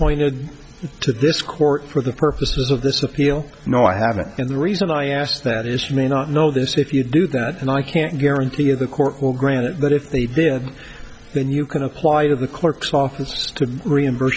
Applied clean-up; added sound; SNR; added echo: none; none; none; none.